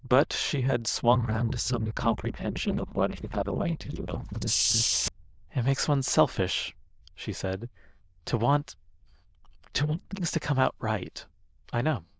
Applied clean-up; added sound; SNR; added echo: neural diffusion model UNIVERSE++.